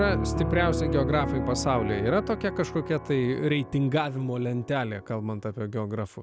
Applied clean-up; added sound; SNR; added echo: none; Piano; 5 dB; none.